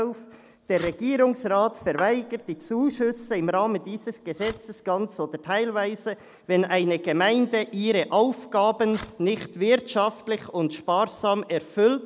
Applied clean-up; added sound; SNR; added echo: none; Fireworks + Bowed string instrument; 19 dB; none.